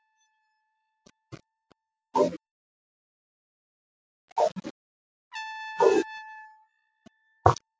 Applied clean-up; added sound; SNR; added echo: classical method spectral subtraction.